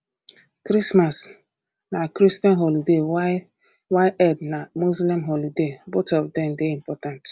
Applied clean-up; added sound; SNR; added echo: none; none; none; none.